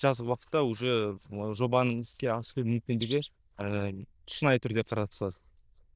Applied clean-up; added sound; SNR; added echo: neural diffusion model UNIVERSE++.